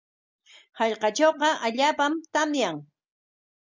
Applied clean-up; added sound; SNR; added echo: none; none; none; none.